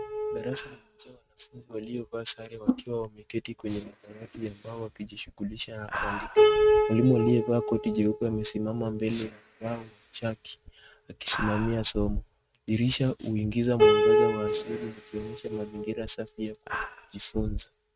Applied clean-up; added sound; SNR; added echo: neural mask model RNNoise.